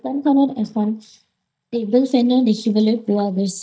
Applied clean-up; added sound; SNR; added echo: neural mask model DeepFilterNet 3.